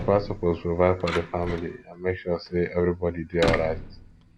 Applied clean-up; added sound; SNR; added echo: none; Door; 10 dB; none.